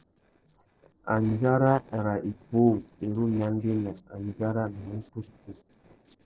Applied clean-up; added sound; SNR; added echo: neural separator model SepFormer DNS4.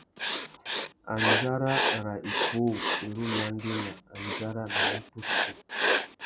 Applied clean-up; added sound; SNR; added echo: none; Writing; -5 dB; none.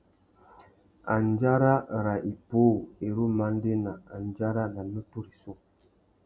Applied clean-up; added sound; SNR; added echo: none; none; none; none.